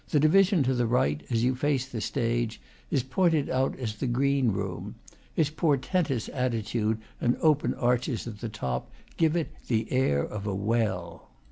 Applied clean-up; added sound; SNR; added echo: none; none; none; none.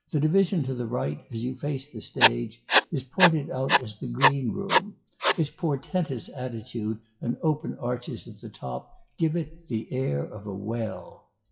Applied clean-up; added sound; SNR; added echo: classical method WPE with log-MMSE.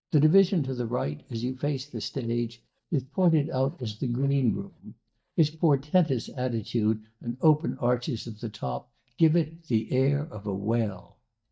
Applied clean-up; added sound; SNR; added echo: neural mask model DeepFilterNet 3.